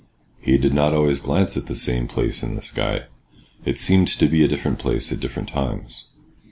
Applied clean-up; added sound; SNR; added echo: none; none; none; none.